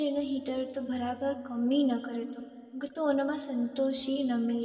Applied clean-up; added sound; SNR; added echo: none; none; none; reverberation time 2.7 s.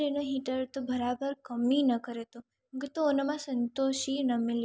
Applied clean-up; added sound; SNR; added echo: none; none; none; none.